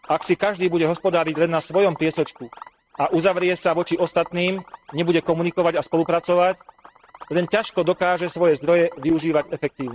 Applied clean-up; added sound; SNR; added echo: neural mask model RNNoise.